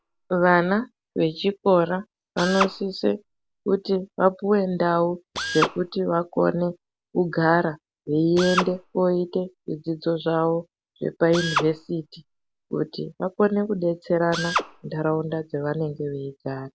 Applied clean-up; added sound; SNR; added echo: none; Drill; 11 dB; none.